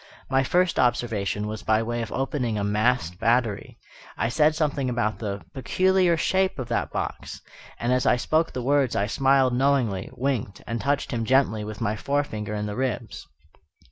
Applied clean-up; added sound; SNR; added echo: none; none; none; none.